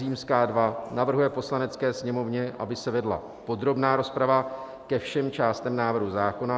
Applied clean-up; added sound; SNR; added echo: none; none; none; none.